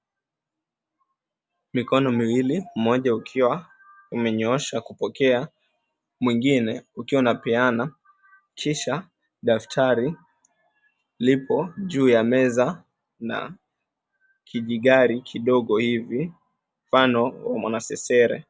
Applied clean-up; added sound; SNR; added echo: none; none; none; none.